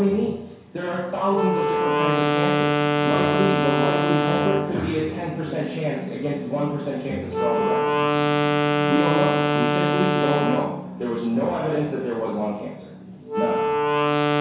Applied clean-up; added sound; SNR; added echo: none; Wind instrument, woodwind instrument; -2 dB; reverberation time 0.6 s.